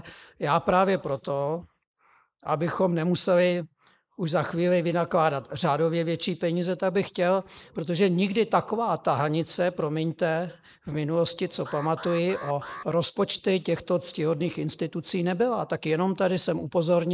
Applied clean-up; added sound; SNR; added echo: neural mask model Resemble Enhance denoiser.